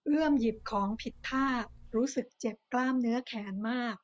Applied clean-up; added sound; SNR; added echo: none; Buzz; 19 dB; none.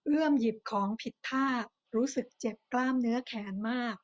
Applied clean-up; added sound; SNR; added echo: none; none; none; none.